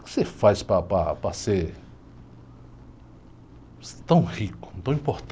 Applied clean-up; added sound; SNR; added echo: none; none; none; none.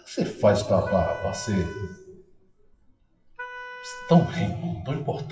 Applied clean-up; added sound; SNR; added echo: classical method WPE with log-MMSE.